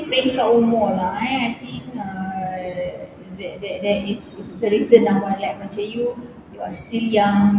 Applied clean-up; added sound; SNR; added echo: none; none; none; none.